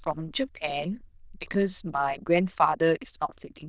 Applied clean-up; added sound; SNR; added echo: neural diffusion model UNIVERSE++.